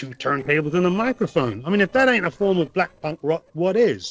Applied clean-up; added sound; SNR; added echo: neural separator model SepFormer DNS4.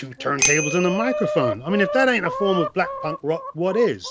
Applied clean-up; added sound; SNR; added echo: none; Bicycle bell + Chicken, rooster; 5 dB; none.